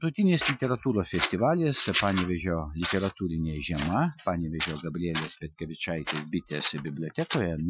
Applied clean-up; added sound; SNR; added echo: classical method Wiener filter.